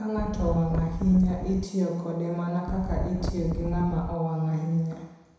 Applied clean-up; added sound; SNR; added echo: none; Wind; 4 dB; reverberation time 1.0 s.